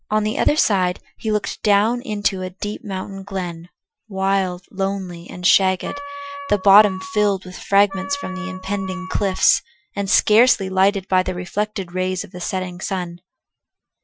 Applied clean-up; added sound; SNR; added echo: classical method Wiener filter.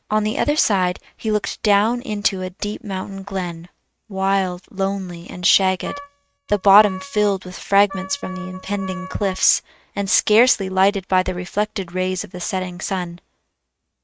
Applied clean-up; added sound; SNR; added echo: neural mask model RNNoise.